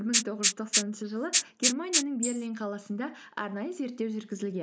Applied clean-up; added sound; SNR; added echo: neural mask model Resemble Enhance denoiser.